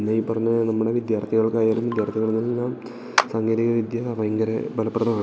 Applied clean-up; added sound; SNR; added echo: none; Clapping; 6 dB; none.